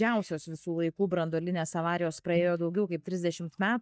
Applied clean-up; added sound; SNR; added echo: neural mask model DeepFilterNet 3.